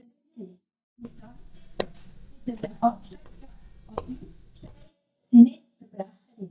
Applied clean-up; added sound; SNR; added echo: neural mask model DeepFilterNet 3.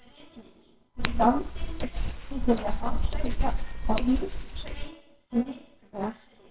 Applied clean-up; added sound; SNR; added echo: neural separator model SepFormer WHAMR!.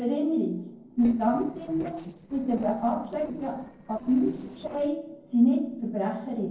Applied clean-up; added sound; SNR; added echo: neural separator model SepFormer DNS4.